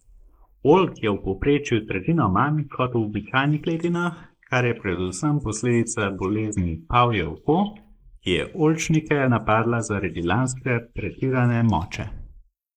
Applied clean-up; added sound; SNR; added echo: neural mask model Resemble Enhance denoiser.